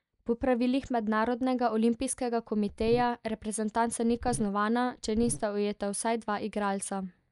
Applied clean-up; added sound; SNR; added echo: neural mask model DeepFilterNet 3.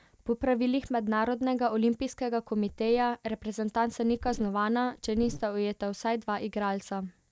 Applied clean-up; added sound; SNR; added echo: neural mask model Resemble Enhance denoiser.